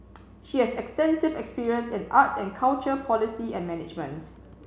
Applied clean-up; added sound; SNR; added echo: none; none; none; none.